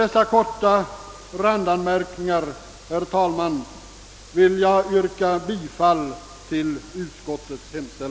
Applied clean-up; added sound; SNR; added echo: none; none; none; none.